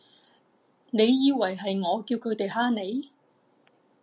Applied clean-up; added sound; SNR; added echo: none; none; none; none.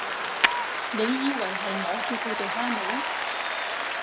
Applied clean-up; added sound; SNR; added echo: none; Tap / Hammer + Applause; -4 dB; none.